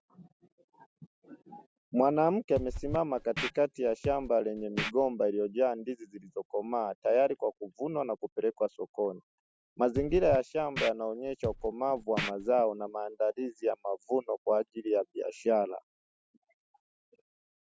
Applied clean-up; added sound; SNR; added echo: none; Scratching (performance technique); 8 dB; none.